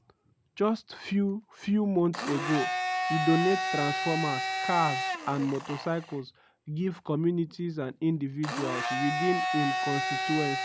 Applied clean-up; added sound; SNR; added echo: none; Domestic sounds, home sounds; 3 dB; none.